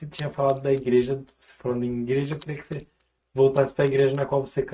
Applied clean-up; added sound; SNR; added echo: neural mask model RNNoise.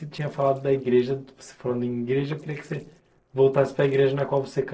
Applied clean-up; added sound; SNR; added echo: neural separator model SepFormer DNS4.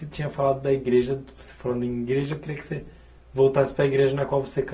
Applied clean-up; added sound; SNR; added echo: none; none; none; none.